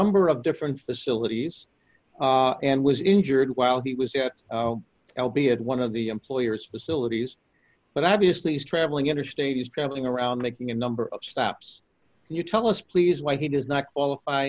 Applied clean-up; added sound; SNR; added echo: none; none; none; none.